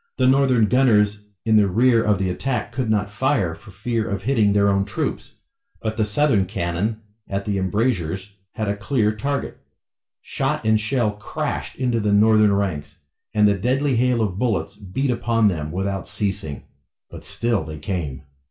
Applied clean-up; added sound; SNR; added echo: none; none; none; reverberation time 0.3 s.